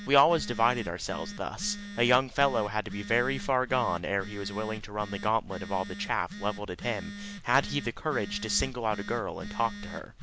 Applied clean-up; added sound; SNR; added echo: none; Telephone; 12 dB; none.